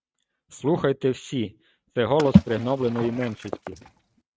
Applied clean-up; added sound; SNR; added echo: neural mask model RNNoise.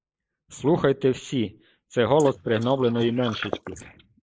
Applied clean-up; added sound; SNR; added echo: neural mask model Resemble Enhance denoiser.